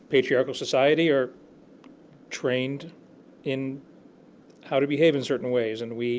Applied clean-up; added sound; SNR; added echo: none; none; none; none.